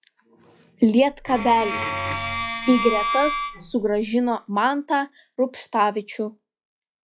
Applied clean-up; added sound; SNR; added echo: classical method log-MMSE.